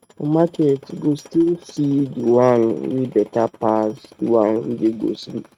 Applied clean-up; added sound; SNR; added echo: neural mask model RNNoise.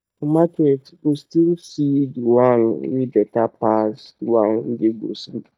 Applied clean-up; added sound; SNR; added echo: neural mask model DeepFilterNet 3.